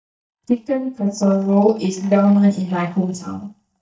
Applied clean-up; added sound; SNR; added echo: neural mask model DeepFilterNet 3.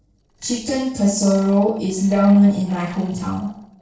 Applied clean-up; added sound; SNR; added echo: neural separator model SepFormer DNS4.